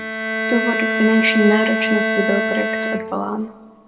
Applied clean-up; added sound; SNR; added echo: none; Bowed string instrument; 1 dB; reverberation time 1.1 s.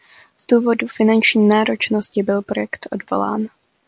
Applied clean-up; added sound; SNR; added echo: none; none; none; none.